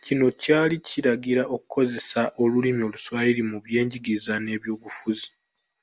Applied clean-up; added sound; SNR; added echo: none; none; none; none.